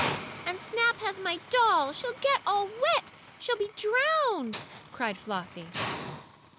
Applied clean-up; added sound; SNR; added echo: none; Hiss; 10 dB; none.